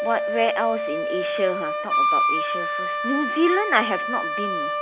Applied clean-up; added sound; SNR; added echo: none; Wind instrument, woodwind instrument; -1 dB; none.